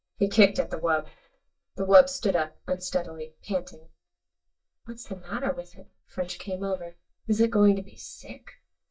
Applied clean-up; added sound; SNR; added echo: neural mask model DeepFilterNet 3.